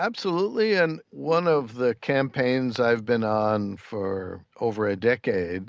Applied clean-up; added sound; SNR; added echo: none; none; none; none.